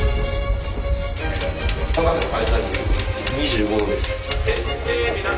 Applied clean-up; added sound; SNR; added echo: none; Thunder; 0 dB; none.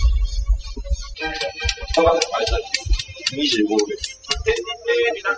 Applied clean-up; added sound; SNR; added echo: classical method spectral subtraction.